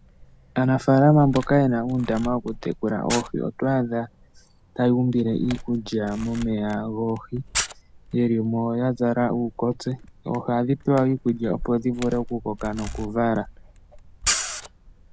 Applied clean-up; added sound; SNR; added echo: none; Camera; 12 dB; none.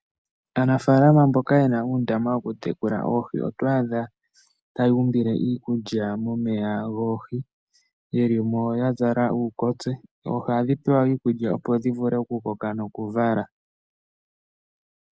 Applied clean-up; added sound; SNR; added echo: none; none; none; none.